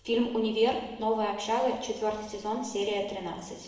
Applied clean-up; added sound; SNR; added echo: none; none; none; reverberation time 1.1 s.